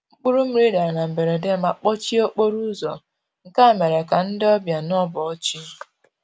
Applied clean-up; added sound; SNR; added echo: none; none; none; none.